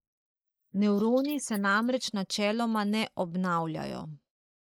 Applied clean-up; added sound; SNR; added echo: neural mask model Resemble Enhance denoiser.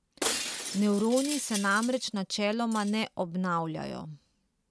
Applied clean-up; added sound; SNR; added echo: none; Shatter; 7 dB; none.